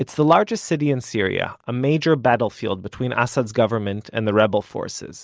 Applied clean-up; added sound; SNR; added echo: none; none; none; none.